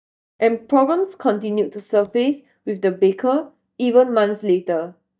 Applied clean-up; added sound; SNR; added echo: neural mask model DeepFilterNet 3.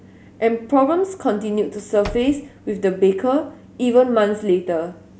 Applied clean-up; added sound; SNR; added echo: none; Slam / Wood; 18 dB; none.